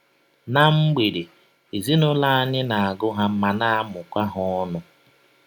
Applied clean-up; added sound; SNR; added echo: none; none; none; none.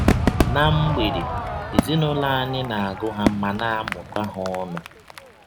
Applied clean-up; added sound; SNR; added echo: none; Crowd / Fireworks; 0 dB; none.